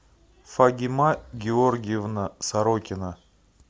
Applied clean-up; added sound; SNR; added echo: none; none; none; none.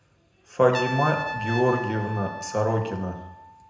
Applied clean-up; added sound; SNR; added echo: none; Trumpet; 9 dB; reverberation time 0.8 s.